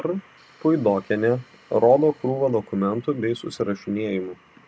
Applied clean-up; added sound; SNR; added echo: none; none; none; none.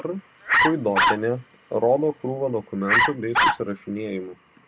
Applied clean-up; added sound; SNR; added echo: none; Bark; -4 dB; none.